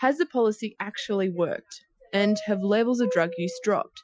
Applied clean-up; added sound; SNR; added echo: classical method Wiener filter.